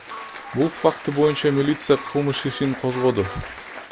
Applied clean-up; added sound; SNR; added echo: none; Applause + Harmonica; 13 dB; none.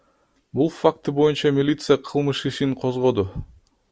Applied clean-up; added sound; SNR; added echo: none; none; none; none.